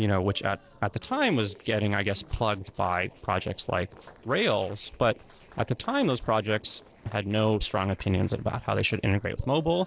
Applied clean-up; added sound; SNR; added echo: neural separator model SepFormer DNS4.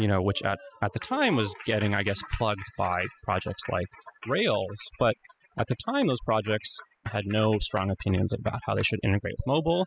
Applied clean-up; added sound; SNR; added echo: classical method spectral subtraction.